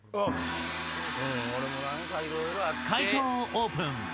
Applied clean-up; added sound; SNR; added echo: none; none; none; none.